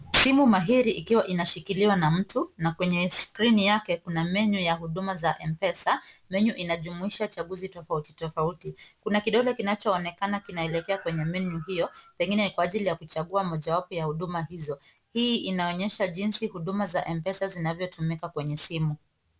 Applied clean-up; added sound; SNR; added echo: none; none; none; none.